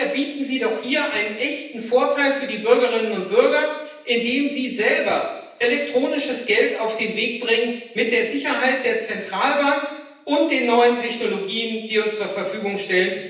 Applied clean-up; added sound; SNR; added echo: none; none; none; reverberation time 0.9 s.